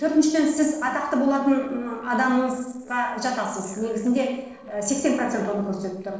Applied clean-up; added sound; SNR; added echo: neural separator model SepFormer DNS4.